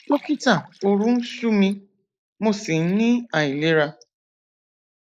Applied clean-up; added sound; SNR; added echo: neural mask model Resemble Enhance denoiser.